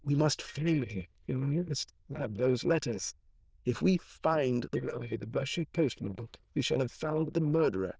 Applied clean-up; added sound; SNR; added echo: neural diffusion model UNIVERSE++.